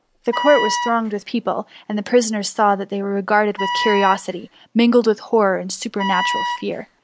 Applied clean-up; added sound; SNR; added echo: none; Wind instrument, woodwind instrument; 5 dB; none.